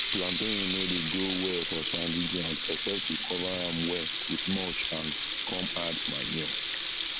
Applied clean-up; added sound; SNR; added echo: none; Sink (filling or washing) / Water tap, faucet; -3 dB; none.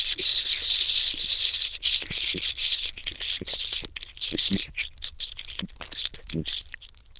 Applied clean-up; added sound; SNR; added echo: neural diffusion model UNIVERSE++.